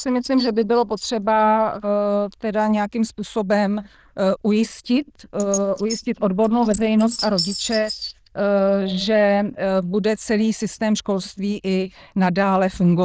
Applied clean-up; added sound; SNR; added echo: neural diffusion model UNIVERSE++.